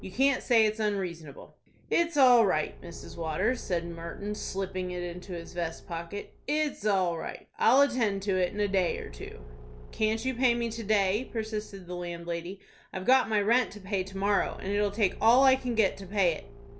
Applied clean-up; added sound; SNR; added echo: none; Engine / Car; 16 dB; none.